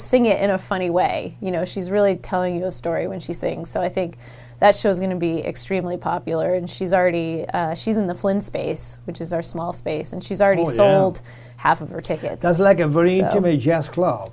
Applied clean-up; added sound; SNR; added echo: none; none; none; none.